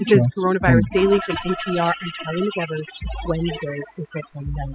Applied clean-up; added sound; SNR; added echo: classical method spectral subtraction.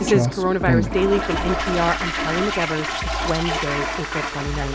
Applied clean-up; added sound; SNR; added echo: none; Toilet flush + Clock; 1 dB; none.